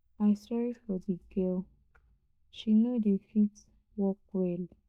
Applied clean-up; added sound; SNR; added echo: neural mask model DeepFilterNet 3.